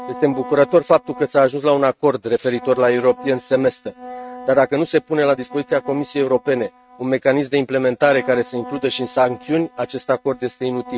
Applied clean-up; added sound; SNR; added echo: neural mask model RNNoise.